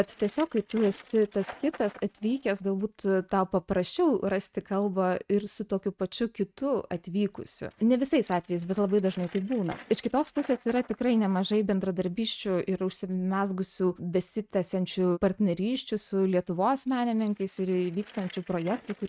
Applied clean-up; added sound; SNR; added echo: neural mask model RNNoise.